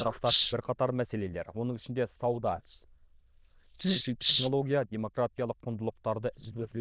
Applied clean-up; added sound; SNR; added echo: neural diffusion model UNIVERSE++.